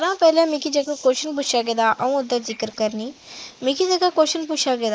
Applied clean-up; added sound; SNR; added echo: neural mask model Resemble Enhance denoiser.